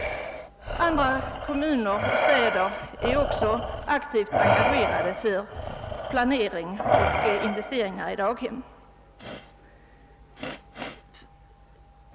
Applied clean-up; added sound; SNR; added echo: none; Respiratory sounds; 0 dB; none.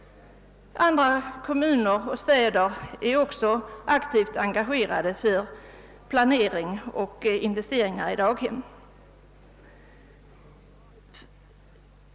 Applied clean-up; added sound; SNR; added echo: none; none; none; none.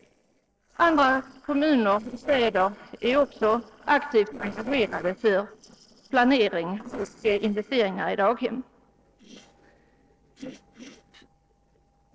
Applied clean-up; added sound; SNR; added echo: neural separator model SepFormer DNS4.